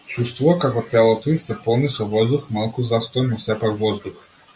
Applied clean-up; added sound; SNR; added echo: none; none; none; none.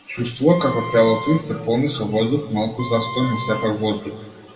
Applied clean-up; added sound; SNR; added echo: none; Wind instrument, woodwind instrument; 12 dB; reverberation time 1.9 s.